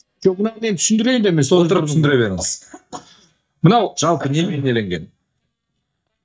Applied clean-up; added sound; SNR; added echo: neural mask model DeepFilterNet 3.